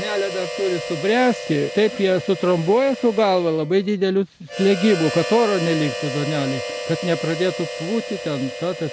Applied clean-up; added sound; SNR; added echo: none; Harmonica; 9 dB; none.